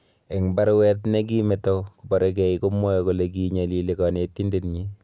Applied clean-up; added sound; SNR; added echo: none; none; none; none.